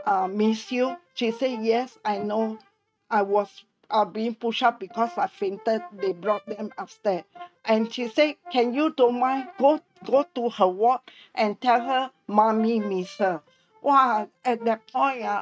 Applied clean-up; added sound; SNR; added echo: neural mask model RNNoise.